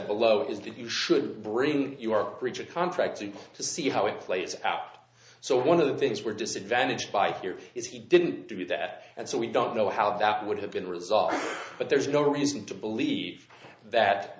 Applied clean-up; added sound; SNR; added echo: none; none; none; none.